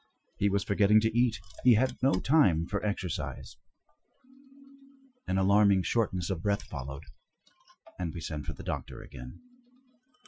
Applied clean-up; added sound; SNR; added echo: classical method Wiener filter.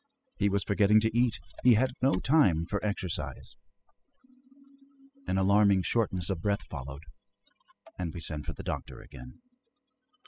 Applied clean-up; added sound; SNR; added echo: classical method spectral subtraction.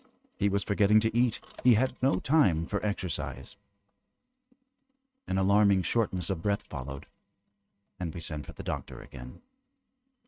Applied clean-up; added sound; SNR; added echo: neural mask model RNNoise.